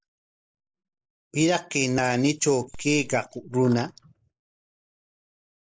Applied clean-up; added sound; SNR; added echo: neural mask model Resemble Enhance denoiser.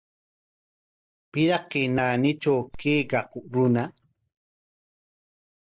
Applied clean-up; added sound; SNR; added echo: neural mask model DeepFilterNet 3.